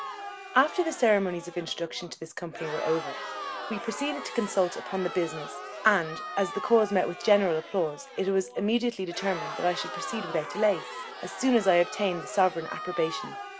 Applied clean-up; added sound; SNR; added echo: none; Crowd; 10 dB; none.